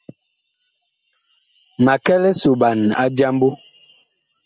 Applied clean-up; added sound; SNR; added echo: none; none; none; none.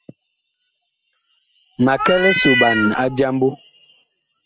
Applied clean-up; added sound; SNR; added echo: none; Meow; 0 dB; none.